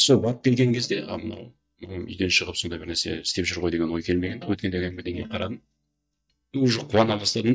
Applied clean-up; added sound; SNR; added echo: neural mask model DeepFilterNet 3.